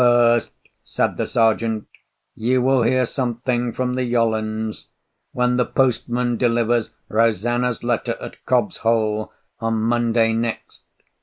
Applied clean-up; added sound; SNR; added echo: neural mask model Resemble Enhance denoiser.